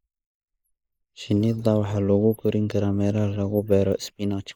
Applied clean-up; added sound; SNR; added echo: neural mask model Resemble Enhance denoiser.